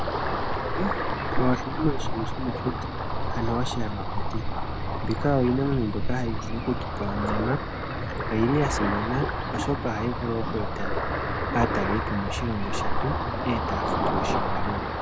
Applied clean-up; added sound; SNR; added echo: none; Ocean; -3 dB; none.